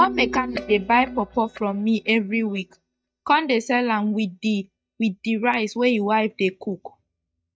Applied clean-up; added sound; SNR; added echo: neural mask model DeepFilterNet 3.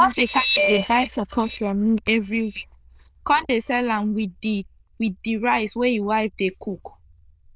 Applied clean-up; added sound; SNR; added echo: neural diffusion model UNIVERSE++.